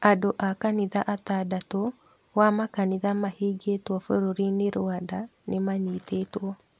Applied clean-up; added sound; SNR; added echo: none; none; none; none.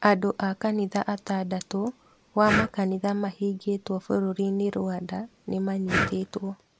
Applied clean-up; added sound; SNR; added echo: none; Breathing; 8 dB; none.